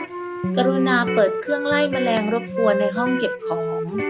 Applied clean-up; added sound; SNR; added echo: none; Wind instrument, woodwind instrument + Electric guitar; 2 dB; none.